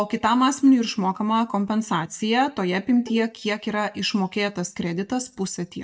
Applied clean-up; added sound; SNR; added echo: neural mask model DeepFilterNet 3.